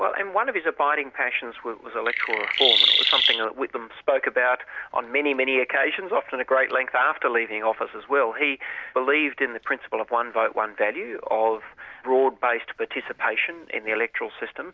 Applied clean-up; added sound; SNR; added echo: none; Chirp, tweet; -4 dB; none.